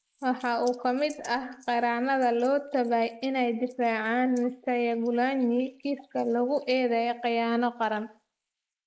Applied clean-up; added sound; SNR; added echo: neural mask model Resemble Enhance denoiser.